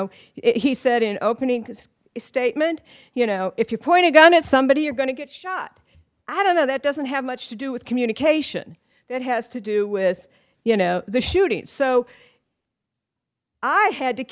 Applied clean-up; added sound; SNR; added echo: none; none; none; none.